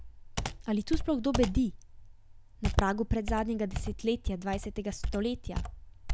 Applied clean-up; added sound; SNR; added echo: none; Computer keyboard; 5 dB; none.